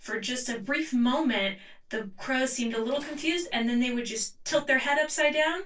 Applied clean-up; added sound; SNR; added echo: neural separator model SepFormer DNS4.